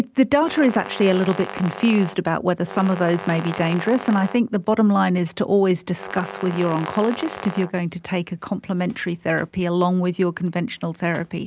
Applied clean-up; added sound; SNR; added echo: none; Brass instrument; 13 dB; none.